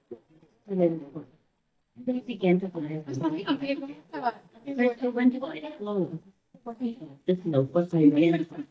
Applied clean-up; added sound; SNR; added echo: neural mask model DeepFilterNet 3.